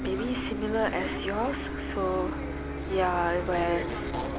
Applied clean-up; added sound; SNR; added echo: none; Bus; 3 dB; none.